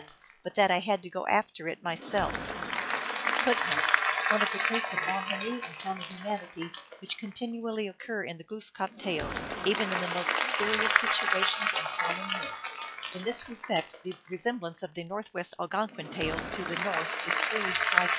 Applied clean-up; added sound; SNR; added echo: classical method log-MMSE.